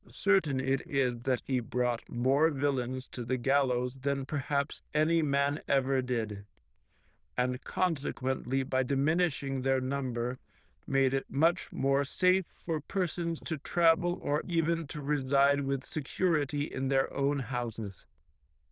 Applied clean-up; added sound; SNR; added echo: neural diffusion model UNIVERSE++.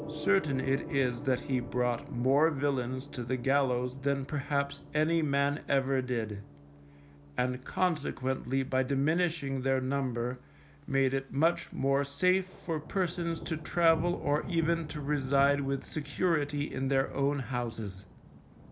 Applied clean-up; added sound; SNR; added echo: none; Thunder + Gong; 15 dB; none.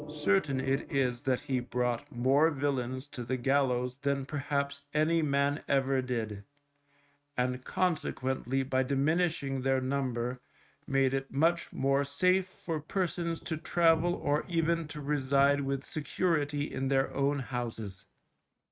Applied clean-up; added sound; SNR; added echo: neural mask model RNNoise.